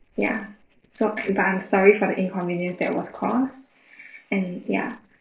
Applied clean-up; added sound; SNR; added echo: neural separator model SepFormer DNS4.